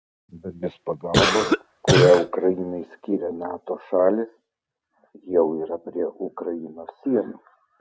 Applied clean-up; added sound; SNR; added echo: none; Cough; -4 dB; none.